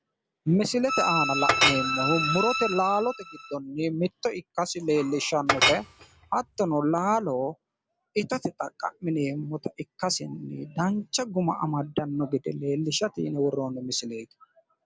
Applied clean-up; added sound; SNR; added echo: none; Chink, clink + Bowed string instrument; -1 dB; none.